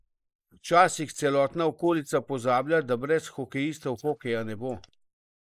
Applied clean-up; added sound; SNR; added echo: neural mask model Resemble Enhance denoiser.